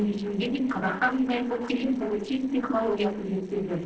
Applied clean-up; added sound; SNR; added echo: neural separator model SepFormer DNS4.